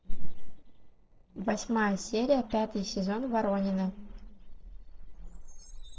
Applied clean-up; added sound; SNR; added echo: neural separator model SepFormer DNS4.